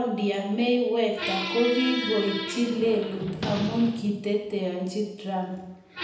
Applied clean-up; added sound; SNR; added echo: none; Squeak; 9 dB; reverberation time 0.9 s.